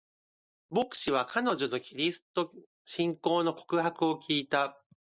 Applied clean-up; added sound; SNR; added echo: none; none; none; none.